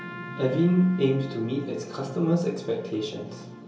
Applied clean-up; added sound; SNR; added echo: none; Trumpet; 18 dB; reverberation time 0.4 s.